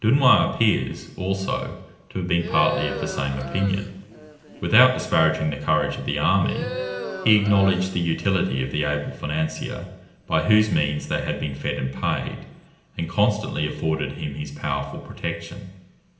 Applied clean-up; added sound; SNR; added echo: none; Crowd; 11 dB; reverberation time 0.8 s.